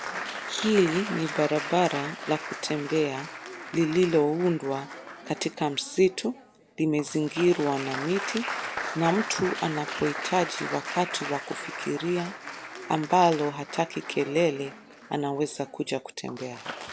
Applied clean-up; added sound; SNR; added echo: none; Applause; 10 dB; none.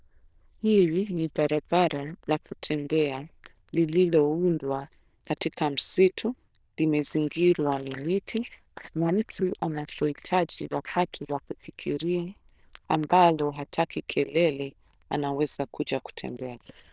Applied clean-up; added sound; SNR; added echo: neural diffusion model UNIVERSE++.